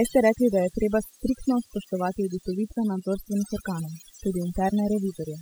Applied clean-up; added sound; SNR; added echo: classical method spectral subtraction.